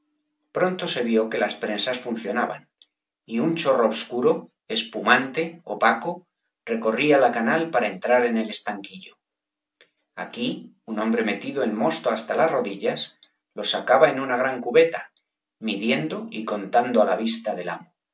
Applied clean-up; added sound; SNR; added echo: none; none; none; none.